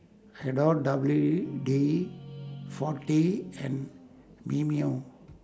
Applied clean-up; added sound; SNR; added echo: none; Guitar; 13 dB; none.